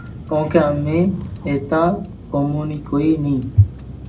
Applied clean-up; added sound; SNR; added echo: none; Vehicle; 14 dB; reverberation time 0.2 s.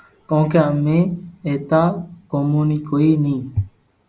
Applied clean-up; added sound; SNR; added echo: none; none; none; none.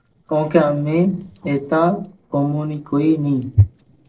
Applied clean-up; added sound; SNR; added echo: neural separator model SepFormer DNS4.